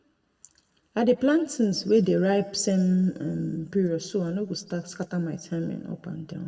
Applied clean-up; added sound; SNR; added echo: none; none; none; reverberation time 1.1 s.